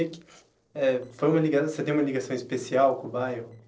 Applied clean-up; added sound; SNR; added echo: neural separator model SepFormer DNS4.